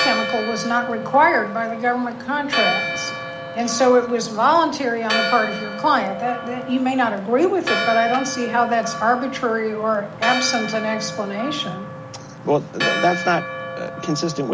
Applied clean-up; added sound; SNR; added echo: none; Church bell; 6 dB; none.